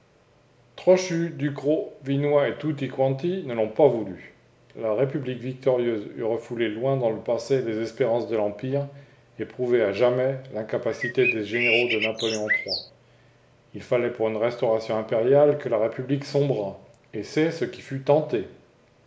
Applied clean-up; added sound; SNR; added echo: none; Bird; 2 dB; none.